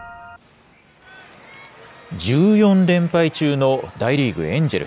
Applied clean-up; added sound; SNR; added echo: none; none; none; none.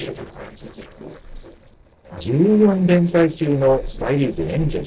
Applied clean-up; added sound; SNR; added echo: neural separator model SepFormer DNS4.